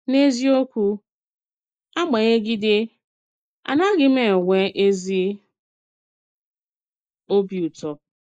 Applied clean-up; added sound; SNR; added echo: neural mask model Resemble Enhance denoiser.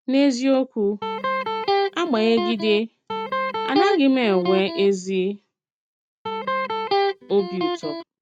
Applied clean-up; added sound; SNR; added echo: neural mask model RNNoise.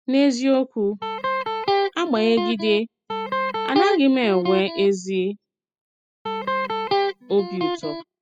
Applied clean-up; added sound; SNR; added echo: classical method spectral subtraction.